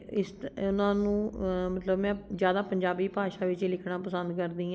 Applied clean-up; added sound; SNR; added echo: none; none; none; none.